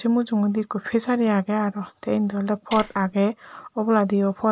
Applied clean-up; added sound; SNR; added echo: none; Tap; 13 dB; none.